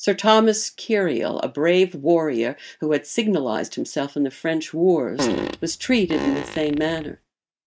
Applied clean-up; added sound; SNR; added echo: neural mask model RNNoise.